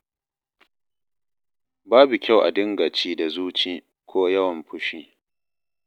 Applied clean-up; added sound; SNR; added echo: none; none; none; none.